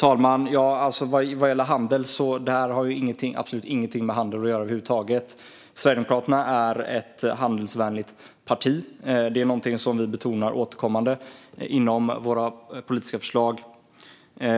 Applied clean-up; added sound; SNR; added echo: none; none; none; none.